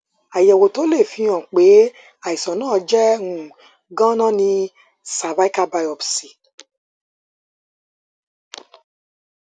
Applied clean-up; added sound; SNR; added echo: none; none; none; none.